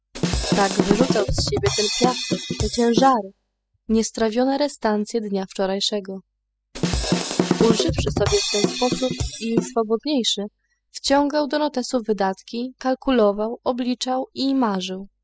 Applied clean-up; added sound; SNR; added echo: classical method spectral subtraction.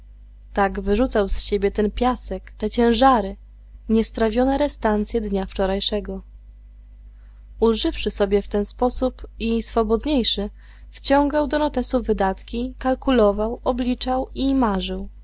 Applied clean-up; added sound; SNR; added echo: none; none; none; none.